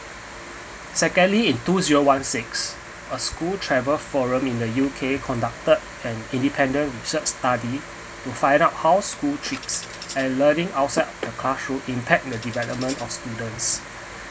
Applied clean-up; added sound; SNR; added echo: none; Tambourine; 18 dB; none.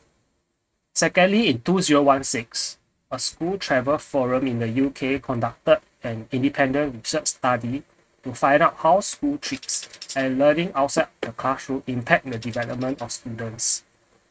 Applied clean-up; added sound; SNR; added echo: neural mask model RNNoise.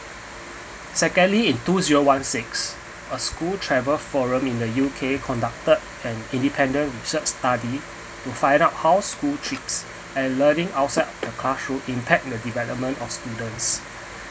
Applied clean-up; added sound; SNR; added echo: none; none; none; none.